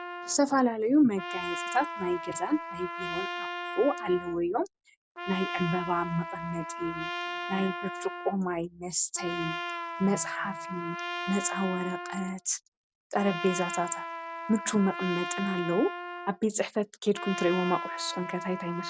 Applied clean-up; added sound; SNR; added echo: none; Trumpet; 7 dB; none.